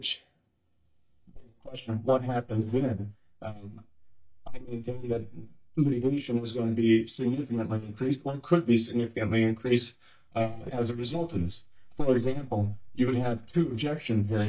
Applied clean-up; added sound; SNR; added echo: neural mask model DeepFilterNet 3.